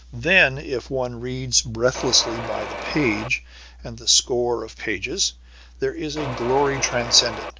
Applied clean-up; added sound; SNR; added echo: none; Mechanisms; 8 dB; none.